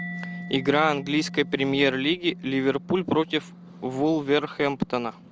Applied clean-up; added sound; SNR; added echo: none; Mallet percussion; 14 dB; none.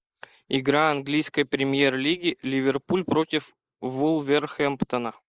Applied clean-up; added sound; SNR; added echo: neural mask model Resemble Enhance denoiser.